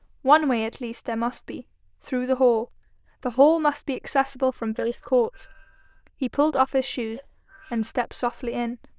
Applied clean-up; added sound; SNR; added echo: neural diffusion model UNIVERSE++.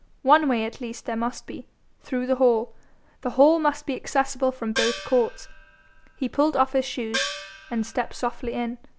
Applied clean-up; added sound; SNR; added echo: none; Gong; 9 dB; none.